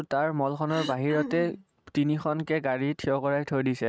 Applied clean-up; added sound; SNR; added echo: neural mask model RNNoise.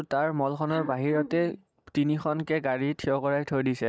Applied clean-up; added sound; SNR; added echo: neural mask model DeepFilterNet 3.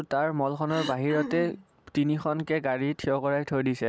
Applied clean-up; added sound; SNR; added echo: none; Cough; 9 dB; none.